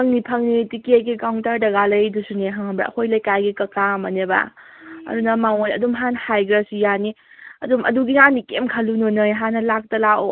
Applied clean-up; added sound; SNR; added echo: none; none; none; none.